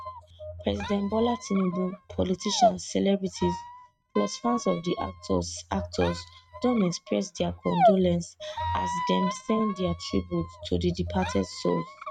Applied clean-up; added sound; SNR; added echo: neural mask model RNNoise.